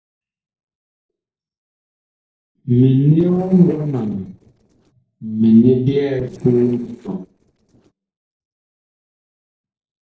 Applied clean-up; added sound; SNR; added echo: neural separator model SepFormer DNS4.